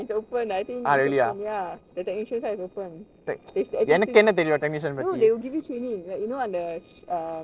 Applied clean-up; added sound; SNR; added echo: neural separator model SepFormer DNS4.